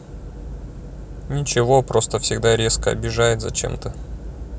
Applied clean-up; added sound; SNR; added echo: none; none; none; none.